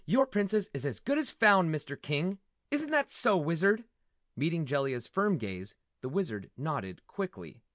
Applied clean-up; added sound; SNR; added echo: none; none; none; none.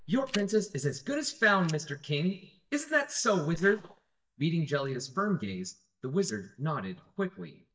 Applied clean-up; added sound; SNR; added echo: neural mask model DeepFilterNet 3.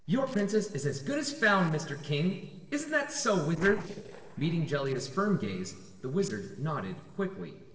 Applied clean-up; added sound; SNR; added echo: neural separator model SepFormer DNS4.